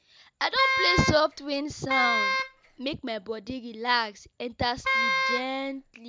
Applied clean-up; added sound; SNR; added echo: none; Wind instrument, woodwind instrument; -1 dB; none.